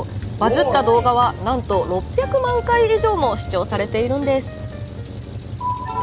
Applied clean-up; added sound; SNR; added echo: none; Truck; 11 dB; none.